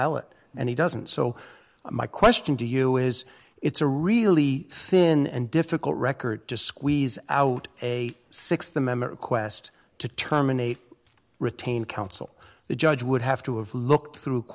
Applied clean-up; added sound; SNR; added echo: none; none; none; none.